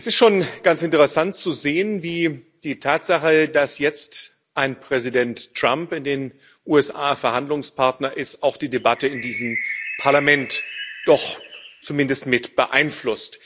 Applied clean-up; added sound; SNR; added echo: none; Bird; 10 dB; none.